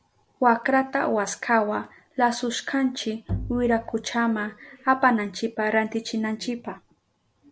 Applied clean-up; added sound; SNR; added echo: none; Bowed string instrument; 10 dB; none.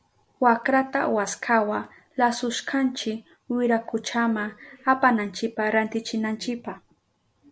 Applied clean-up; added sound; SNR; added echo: none; none; none; none.